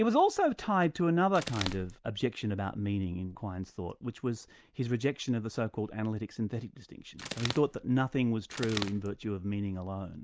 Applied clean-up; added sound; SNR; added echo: none; Bird; 8 dB; none.